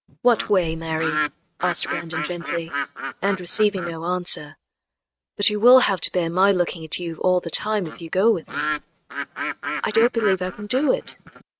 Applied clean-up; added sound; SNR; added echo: neural mask model RNNoise.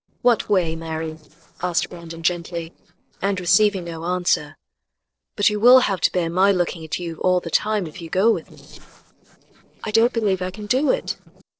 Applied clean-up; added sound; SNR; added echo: neural separator model SepFormer DNS4.